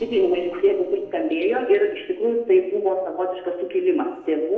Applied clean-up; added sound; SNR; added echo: neural separator model SepFormer DNS4.